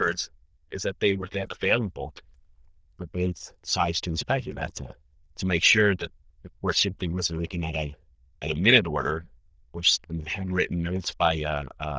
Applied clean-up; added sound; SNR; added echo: neural diffusion model UNIVERSE++.